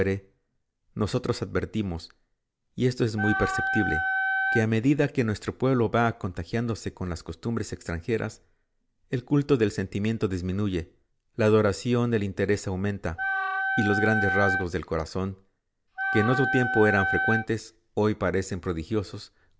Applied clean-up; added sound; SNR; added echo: none; Wind instrument, woodwind instrument; 0 dB; none.